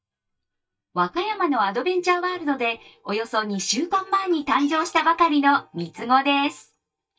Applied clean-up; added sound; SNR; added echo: neural mask model DeepFilterNet 3.